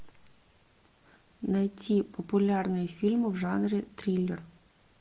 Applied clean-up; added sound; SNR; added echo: none; none; none; none.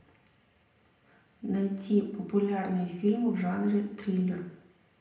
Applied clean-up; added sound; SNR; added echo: none; none; none; reverberation time 0.7 s.